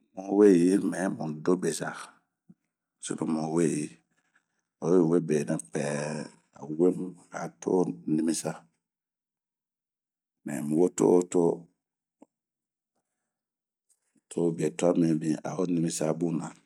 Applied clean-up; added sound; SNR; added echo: none; none; none; none.